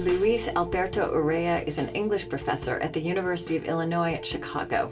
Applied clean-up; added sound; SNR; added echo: none; none; none; reverberation time 0.2 s.